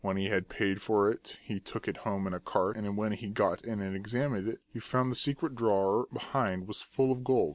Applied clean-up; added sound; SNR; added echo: none; none; none; none.